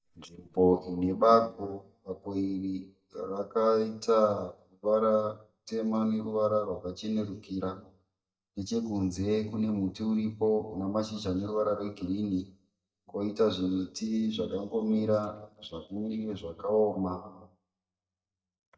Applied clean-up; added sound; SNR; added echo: neural mask model DeepFilterNet 3.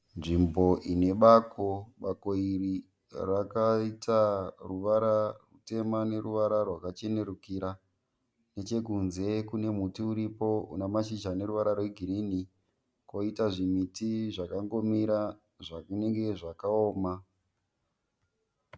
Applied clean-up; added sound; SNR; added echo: none; none; none; none.